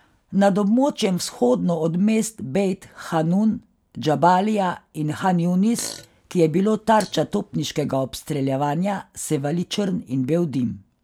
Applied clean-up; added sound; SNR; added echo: none; Fart; 20 dB; none.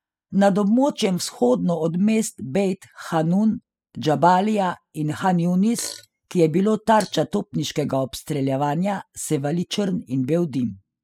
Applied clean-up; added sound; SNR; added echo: classical method spectral subtraction.